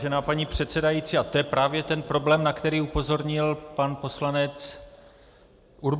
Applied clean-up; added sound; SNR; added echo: none; none; none; none.